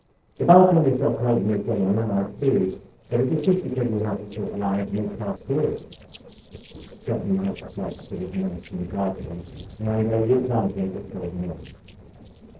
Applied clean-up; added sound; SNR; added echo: neural separator model SepFormer DNS4.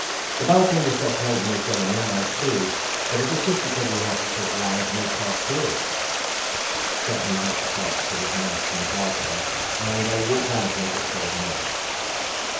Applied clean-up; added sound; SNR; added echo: none; Stream; -1 dB; reverberation time 0.8 s.